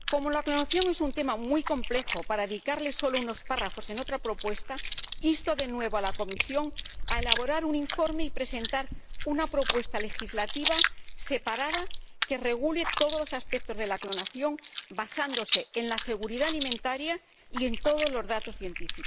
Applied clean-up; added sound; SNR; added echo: neural mask model Resemble Enhance denoiser.